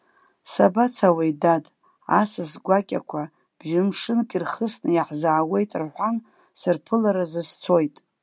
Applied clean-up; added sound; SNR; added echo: none; none; none; none.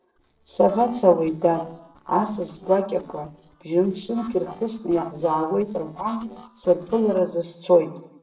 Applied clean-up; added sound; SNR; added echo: neural separator model SepFormer DNS4.